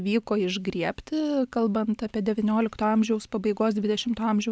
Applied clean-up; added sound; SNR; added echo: none; none; none; none.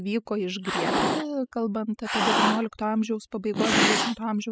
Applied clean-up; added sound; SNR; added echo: classical method spectral subtraction.